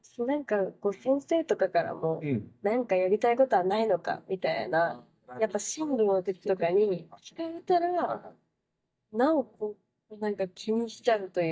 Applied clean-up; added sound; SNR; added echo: neural mask model DeepFilterNet 3.